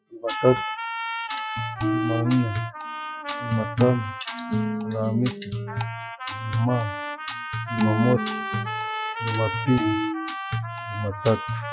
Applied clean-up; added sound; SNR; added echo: classical method Wiener filter.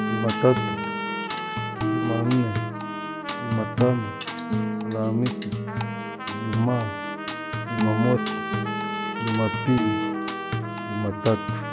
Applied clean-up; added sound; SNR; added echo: none; Trumpet + Acoustic guitar; 1 dB; none.